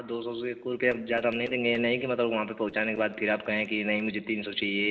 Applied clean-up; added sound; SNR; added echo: neural separator model SepFormer DNS4.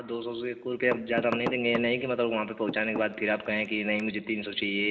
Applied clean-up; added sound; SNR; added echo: none; Knock / Wood; 10 dB; reverberation time 2.1 s.